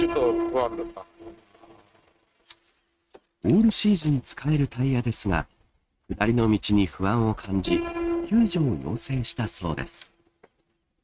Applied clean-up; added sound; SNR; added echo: neural mask model RNNoise.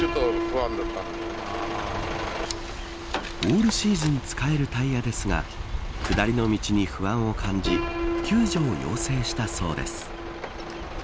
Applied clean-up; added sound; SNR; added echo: none; Piano + Bird vocalization, bird call, bird song; 5 dB; none.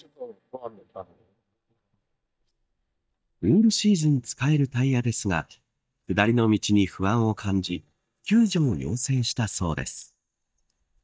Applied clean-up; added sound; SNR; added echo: neural mask model DeepFilterNet 3.